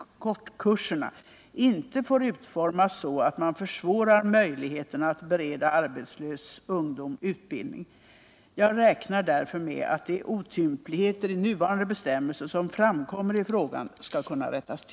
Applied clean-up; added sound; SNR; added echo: none; none; none; none.